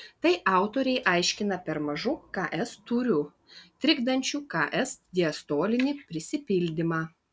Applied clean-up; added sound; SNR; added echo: none; none; none; none.